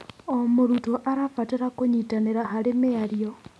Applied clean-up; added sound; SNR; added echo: none; none; none; none.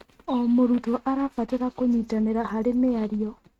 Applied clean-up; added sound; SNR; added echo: neural mask model RNNoise.